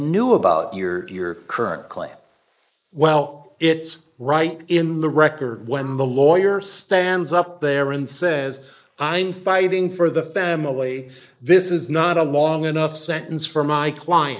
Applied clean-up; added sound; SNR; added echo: neural mask model Resemble Enhance denoiser.